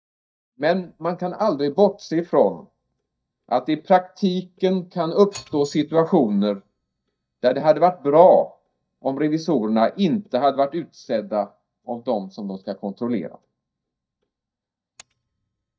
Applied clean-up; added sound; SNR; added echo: neural mask model DeepFilterNet 3.